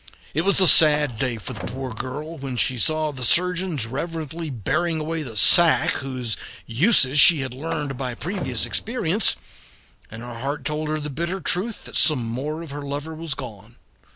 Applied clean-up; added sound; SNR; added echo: none; Slam; 14 dB; none.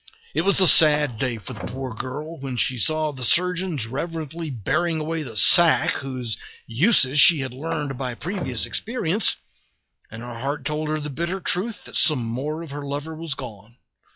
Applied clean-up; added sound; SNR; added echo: classical method log-MMSE.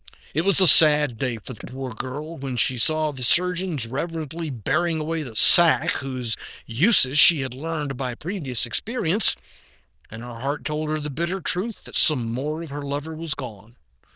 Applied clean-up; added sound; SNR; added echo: neural diffusion model UNIVERSE++.